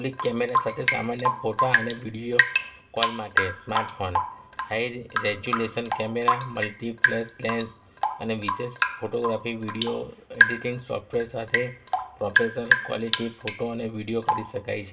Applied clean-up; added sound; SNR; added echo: none; Drip / Rain; -2 dB; reverberation time 0.2 s.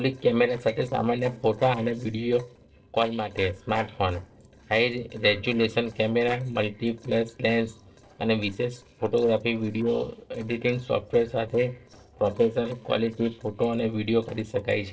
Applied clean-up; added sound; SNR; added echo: neural separator model SepFormer DNS4.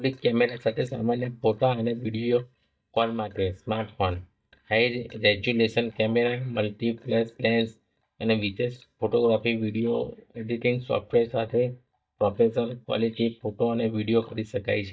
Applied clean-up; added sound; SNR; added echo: neural mask model DeepFilterNet 3.